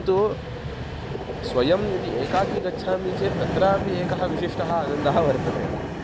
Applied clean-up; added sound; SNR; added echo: none; Vehicle; 3 dB; none.